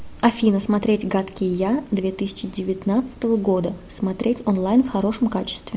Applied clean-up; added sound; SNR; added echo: none; none; none; none.